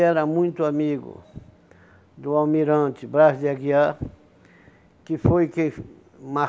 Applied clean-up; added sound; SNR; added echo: none; none; none; none.